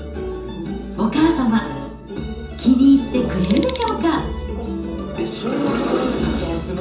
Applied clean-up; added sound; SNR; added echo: none; Alarm; 17 dB; reverberation time 0.6 s.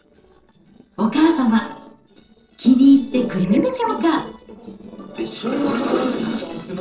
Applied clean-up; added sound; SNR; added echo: neural separator model SepFormer DNS4.